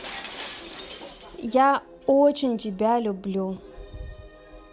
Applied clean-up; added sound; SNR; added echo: none; Shatter; 15 dB; none.